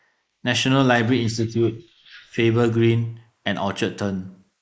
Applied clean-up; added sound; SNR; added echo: neural mask model Resemble Enhance denoiser.